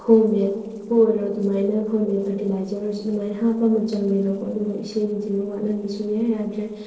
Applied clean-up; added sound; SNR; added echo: neural separator model SepFormer DNS4.